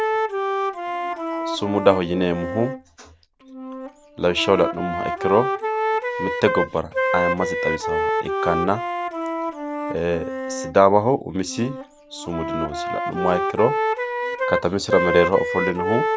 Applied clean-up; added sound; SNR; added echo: none; Wind instrument, woodwind instrument; 2 dB; none.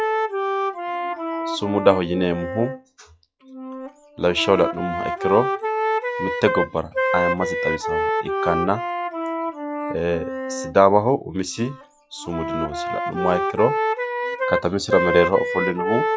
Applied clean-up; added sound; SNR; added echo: classical method log-MMSE.